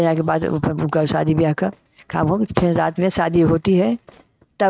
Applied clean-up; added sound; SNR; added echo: neural mask model RNNoise.